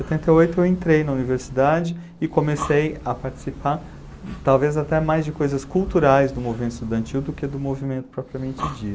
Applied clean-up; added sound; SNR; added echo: none; Breathing; 15 dB; none.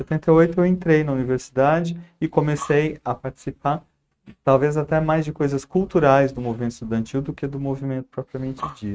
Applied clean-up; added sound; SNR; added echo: neural mask model RNNoise.